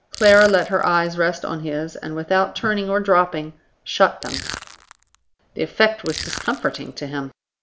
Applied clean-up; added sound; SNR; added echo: none; Crushing; 12 dB; none.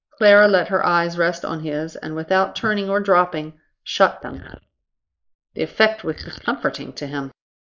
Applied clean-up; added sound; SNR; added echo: neural mask model Resemble Enhance denoiser.